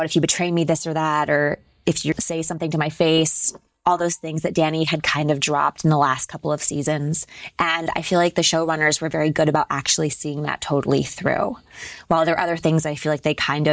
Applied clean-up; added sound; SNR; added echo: neural mask model DeepFilterNet 3.